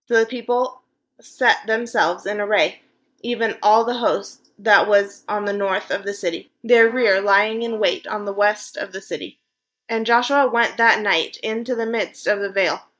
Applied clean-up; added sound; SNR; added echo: neural mask model DeepFilterNet 3.